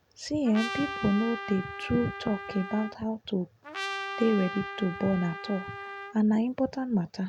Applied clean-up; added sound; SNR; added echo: none; Trumpet; 9 dB; none.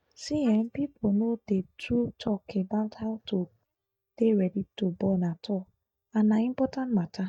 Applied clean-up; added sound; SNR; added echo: neural mask model DeepFilterNet 3.